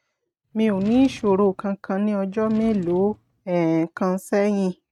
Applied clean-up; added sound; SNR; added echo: neural mask model RNNoise.